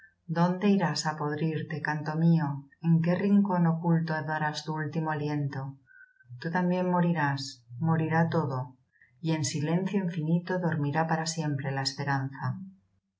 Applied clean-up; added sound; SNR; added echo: none; none; none; none.